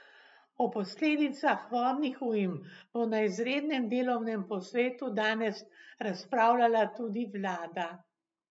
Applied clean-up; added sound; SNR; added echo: none; none; none; none.